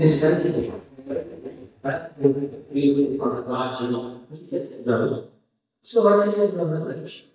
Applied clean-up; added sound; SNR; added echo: neural mask model DeepFilterNet 3.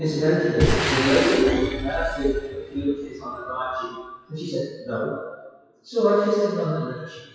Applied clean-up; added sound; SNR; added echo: classical method WPE with log-MMSE.